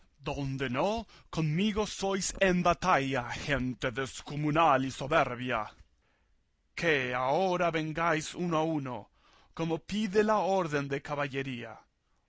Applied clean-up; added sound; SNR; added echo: none; none; none; none.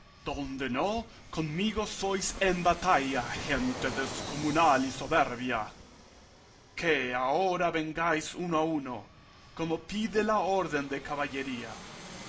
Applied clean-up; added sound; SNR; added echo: none; Fixed-wing aircraft, airplane; 15 dB; reverberation time 0.4 s.